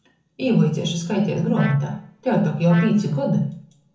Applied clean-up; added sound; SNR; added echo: none; Trumpet; 16 dB; reverberation time 0.6 s.